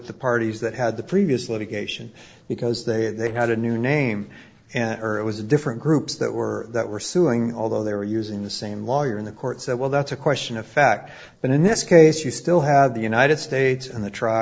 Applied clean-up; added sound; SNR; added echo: neural separator model SepFormer DNS4.